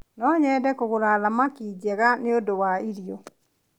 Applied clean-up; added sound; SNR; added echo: none; none; none; none.